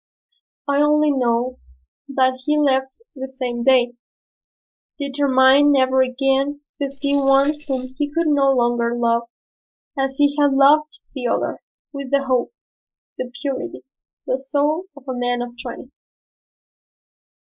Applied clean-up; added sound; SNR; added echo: neural mask model Resemble Enhance denoiser.